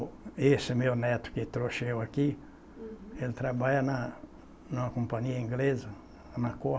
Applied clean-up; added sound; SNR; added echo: none; none; none; none.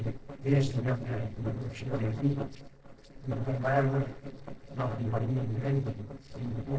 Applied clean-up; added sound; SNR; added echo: neural separator model SepFormer DNS4.